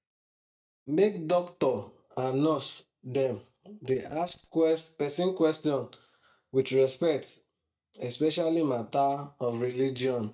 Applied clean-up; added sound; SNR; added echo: neural mask model DeepFilterNet 3.